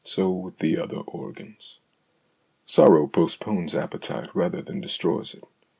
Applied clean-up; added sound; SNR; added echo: none; none; none; none.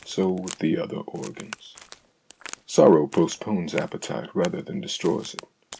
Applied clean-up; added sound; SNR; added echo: none; Crack; 19 dB; none.